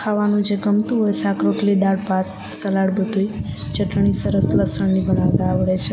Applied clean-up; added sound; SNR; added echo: none; Buzz; 13 dB; none.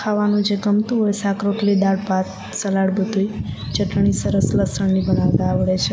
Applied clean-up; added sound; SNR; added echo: none; none; none; none.